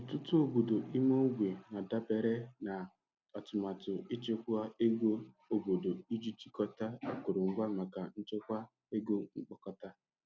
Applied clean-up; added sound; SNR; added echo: none; none; none; none.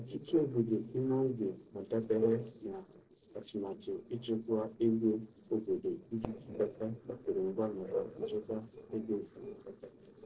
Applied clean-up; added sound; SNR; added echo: neural separator model SepFormer DNS4.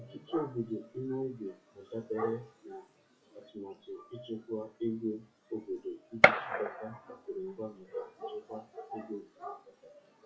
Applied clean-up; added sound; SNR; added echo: classical method WPE with log-MMSE.